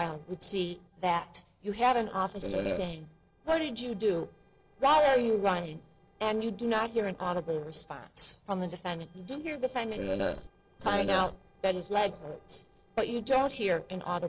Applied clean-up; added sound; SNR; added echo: neural separator model SepFormer DNS4.